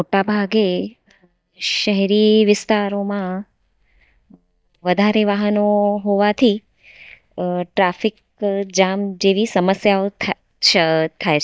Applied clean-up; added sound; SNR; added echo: neural mask model DeepFilterNet 3.